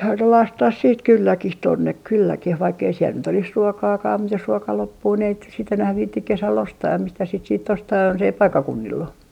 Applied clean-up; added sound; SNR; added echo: none; none; none; none.